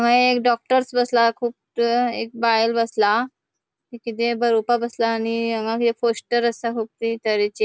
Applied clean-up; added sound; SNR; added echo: none; none; none; none.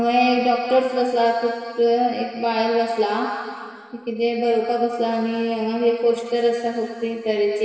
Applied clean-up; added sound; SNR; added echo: none; none; none; reverberation time 2.2 s.